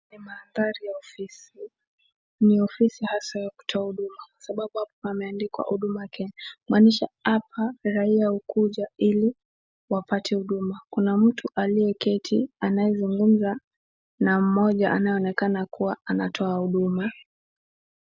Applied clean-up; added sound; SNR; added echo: none; none; none; none.